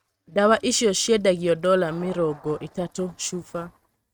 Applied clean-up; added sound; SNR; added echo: neural mask model RNNoise.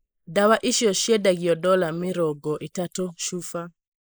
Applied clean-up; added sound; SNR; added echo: neural mask model Resemble Enhance denoiser.